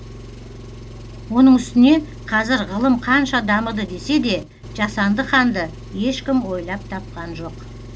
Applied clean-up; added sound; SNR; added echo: none; Engine; 15 dB; none.